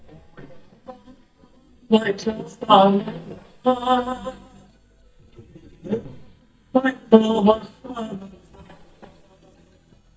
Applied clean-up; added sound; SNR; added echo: neural mask model DeepFilterNet 3.